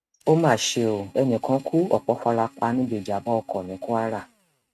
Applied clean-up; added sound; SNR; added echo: neural mask model RNNoise.